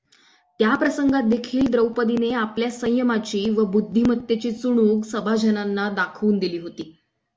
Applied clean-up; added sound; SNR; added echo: none; none; none; none.